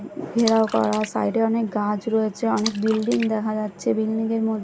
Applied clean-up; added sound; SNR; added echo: none; Splash, splatter; 16 dB; none.